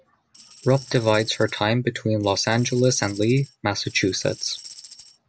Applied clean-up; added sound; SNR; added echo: none; Tambourine; 20 dB; none.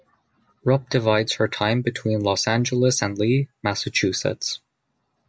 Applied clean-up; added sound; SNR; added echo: none; none; none; none.